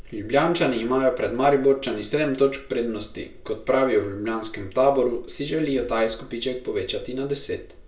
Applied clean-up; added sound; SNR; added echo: none; none; none; reverberation time 0.2 s.